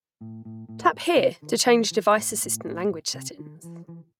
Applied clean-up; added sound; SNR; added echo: neural mask model RNNoise.